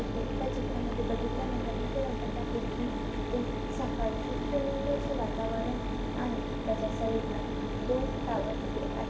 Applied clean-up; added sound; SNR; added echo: none; Mechanisms; -3 dB; reverberation time 0.7 s.